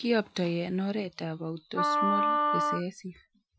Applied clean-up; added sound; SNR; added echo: classical method Wiener filter.